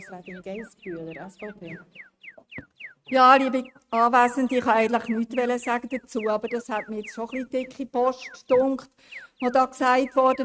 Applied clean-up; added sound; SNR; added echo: neural mask model RNNoise.